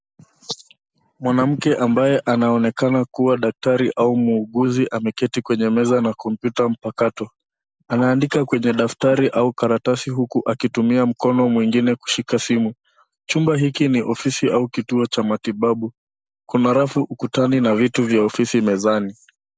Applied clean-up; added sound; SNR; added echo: none; none; none; none.